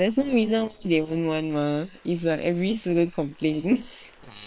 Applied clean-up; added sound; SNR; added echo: neural separator model SepFormer WHAM!.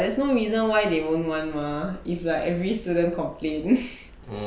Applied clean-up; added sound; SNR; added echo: none; Tick; 20 dB; none.